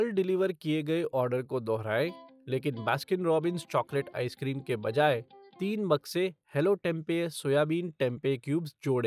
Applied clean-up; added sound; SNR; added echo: classical method log-MMSE.